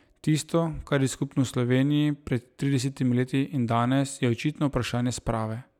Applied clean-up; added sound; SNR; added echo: none; none; none; none.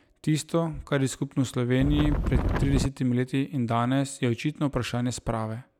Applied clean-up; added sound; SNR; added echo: none; Wind; -2 dB; none.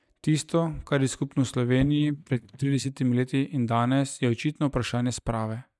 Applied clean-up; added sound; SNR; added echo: neural mask model DeepFilterNet 3.